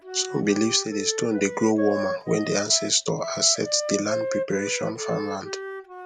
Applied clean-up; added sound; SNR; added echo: none; Wind instrument, woodwind instrument; 7 dB; none.